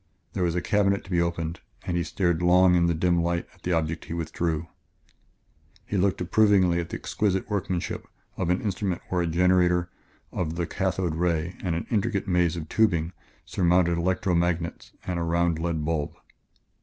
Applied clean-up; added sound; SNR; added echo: none; none; none; none.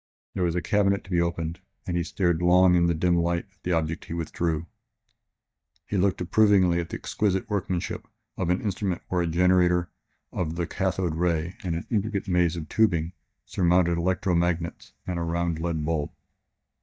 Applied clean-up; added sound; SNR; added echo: neural mask model DeepFilterNet 3.